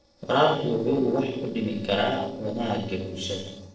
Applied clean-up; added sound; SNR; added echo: neural separator model SepFormer DNS4.